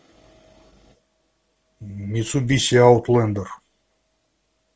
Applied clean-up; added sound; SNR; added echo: none; none; none; none.